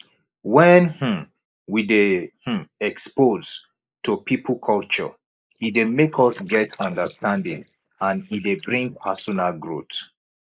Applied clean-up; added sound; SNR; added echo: neural mask model Resemble Enhance denoiser.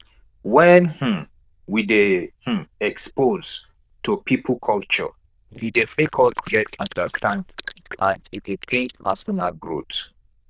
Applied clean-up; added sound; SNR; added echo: neural diffusion model UNIVERSE++.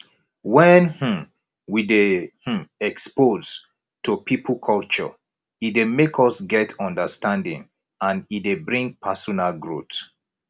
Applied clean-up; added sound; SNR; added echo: none; none; none; none.